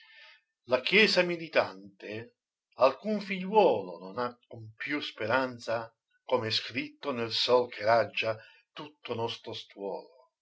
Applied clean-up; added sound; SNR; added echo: none; none; none; none.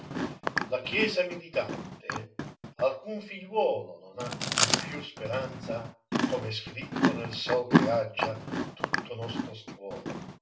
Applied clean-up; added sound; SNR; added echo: none; Chewing, mastication; -2 dB; reverberation time 0.3 s.